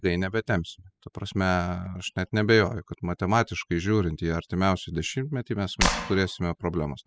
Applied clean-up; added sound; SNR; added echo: classical method spectral subtraction.